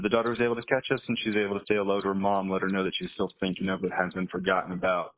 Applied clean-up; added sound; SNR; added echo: neural mask model Resemble Enhance denoiser.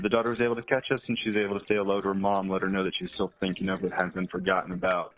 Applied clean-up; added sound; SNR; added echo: neural separator model SepFormer DNS4.